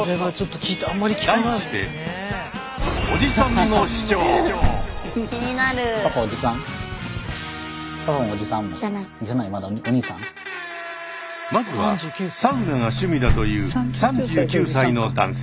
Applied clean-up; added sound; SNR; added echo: none; Slam; 4 dB; none.